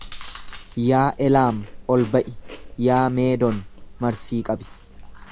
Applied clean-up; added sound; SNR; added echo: none; Chewing, mastication; 14 dB; none.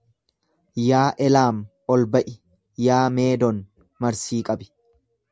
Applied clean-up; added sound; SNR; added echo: none; none; none; none.